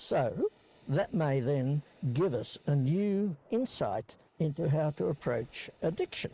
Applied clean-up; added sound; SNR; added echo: neural mask model Resemble Enhance denoiser.